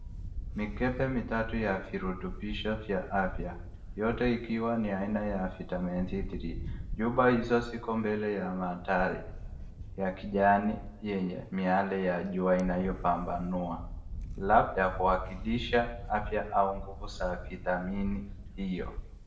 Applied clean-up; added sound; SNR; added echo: none; Camera; 10 dB; reverberation time 0.6 s.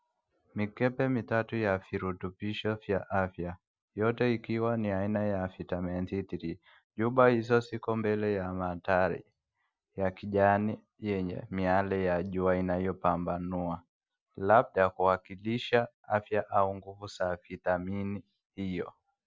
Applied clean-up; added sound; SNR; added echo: none; none; none; none.